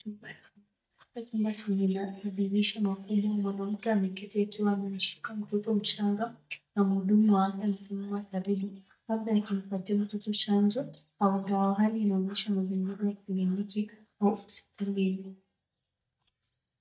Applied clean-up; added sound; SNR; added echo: neural mask model DeepFilterNet 3.